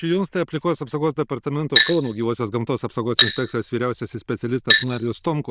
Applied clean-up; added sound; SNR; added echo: neural diffusion model UNIVERSE++.